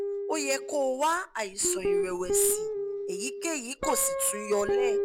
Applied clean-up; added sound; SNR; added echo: none; Guitar; 1 dB; none.